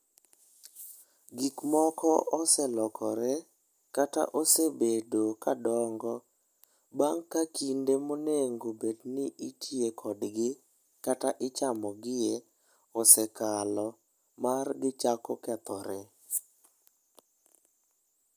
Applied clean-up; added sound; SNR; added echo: none; none; none; none.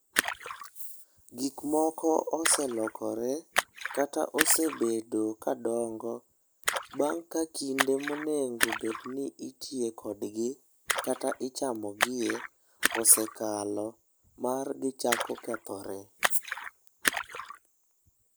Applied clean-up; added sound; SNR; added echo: none; Splash, splatter; 5 dB; none.